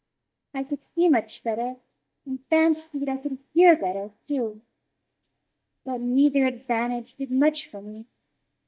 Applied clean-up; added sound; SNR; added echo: neural mask model DeepFilterNet 3.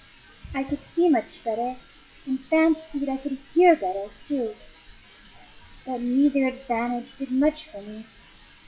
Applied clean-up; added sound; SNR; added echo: classical method WPE with log-MMSE.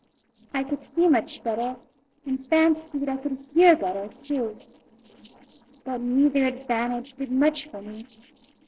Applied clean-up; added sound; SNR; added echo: neural separator model SepFormer DNS4.